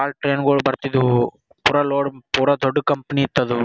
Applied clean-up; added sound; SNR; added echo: none; none; none; none.